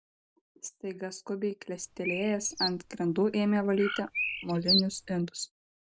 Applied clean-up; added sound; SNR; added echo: none; Bird; 3 dB; none.